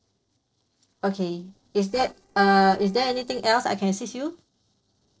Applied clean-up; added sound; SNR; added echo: neural separator model SepFormer DNS4.